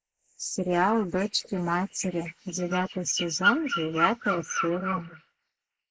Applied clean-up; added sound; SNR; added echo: neural mask model Resemble Enhance denoiser.